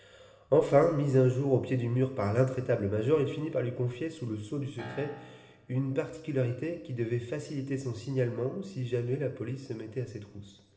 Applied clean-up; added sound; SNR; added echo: none; Piano; 17 dB; reverberation time 1.1 s.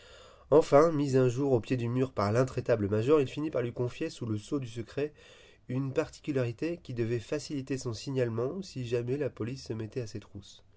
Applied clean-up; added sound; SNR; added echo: none; none; none; none.